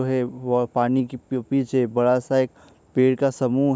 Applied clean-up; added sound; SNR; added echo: none; none; none; none.